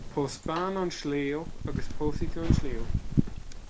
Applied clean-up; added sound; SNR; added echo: none; Fire; -4 dB; none.